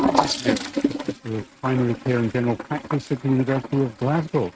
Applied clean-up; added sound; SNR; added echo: neural mask model RNNoise.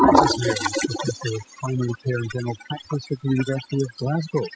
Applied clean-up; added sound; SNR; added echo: classical method spectral subtraction.